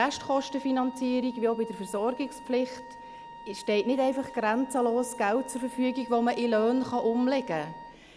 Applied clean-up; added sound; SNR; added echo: none; Wind instrument, woodwind instrument; 16 dB; none.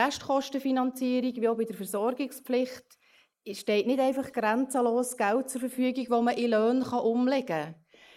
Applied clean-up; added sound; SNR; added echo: neural mask model Resemble Enhance denoiser.